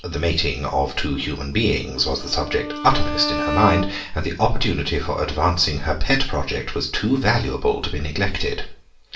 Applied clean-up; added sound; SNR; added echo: none; Bowed string instrument; 8 dB; reverberation time 0.4 s.